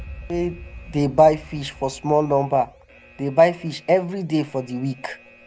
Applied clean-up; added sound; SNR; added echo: none; Alarm; 20 dB; none.